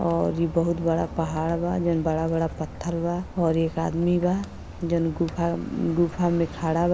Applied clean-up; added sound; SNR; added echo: none; Rain; 14 dB; none.